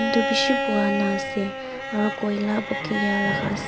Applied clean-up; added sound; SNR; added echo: none; Bowed string instrument; 2 dB; none.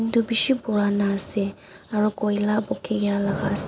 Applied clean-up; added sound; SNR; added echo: none; none; none; none.